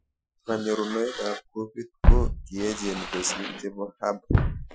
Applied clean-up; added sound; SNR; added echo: classical method Wiener filter.